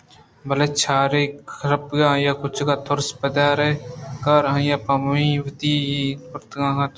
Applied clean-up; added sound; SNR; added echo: none; none; none; none.